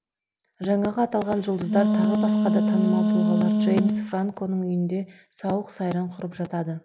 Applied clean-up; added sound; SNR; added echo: none; Wind instrument, woodwind instrument; -4 dB; none.